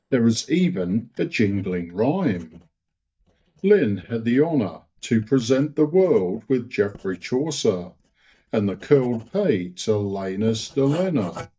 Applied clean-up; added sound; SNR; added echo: neural mask model DeepFilterNet 3.